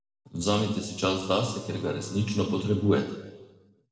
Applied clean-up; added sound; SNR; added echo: neural separator model SepFormer DNS4.